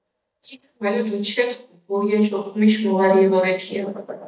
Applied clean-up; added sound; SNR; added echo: neural mask model DeepFilterNet 3.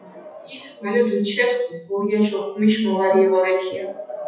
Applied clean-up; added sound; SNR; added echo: classical method WPE with log-MMSE.